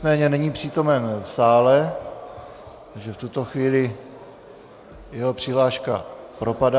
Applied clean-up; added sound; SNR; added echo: none; none; none; none.